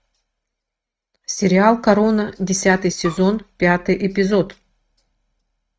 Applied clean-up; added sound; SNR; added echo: neural mask model RNNoise.